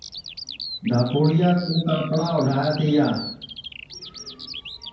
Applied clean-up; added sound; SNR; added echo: none; Bird vocalization, bird call, bird song; 14 dB; reverberation time 0.9 s.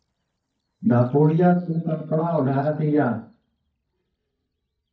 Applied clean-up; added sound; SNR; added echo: neural mask model DeepFilterNet 3.